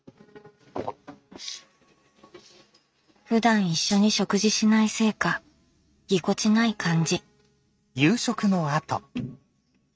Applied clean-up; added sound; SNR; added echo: neural mask model RNNoise.